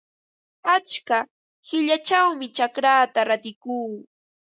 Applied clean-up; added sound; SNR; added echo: none; none; none; none.